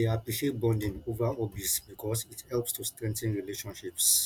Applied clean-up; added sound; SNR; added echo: none; none; none; none.